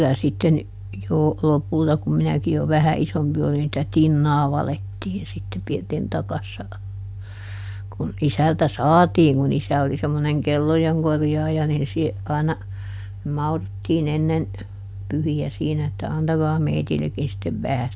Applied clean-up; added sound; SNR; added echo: none; none; none; none.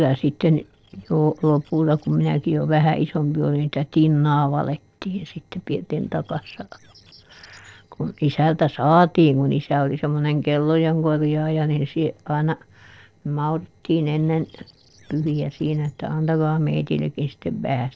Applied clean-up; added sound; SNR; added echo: neural separator model SepFormer DNS4.